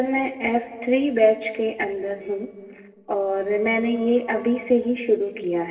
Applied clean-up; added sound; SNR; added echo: neural separator model SepFormer DNS4.